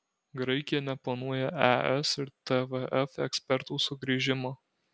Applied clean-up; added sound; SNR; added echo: none; none; none; none.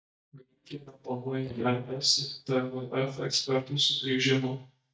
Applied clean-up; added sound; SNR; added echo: neural mask model DeepFilterNet 3.